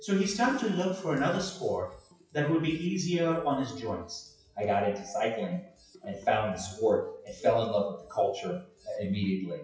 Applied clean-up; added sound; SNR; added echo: classical method WPE with log-MMSE.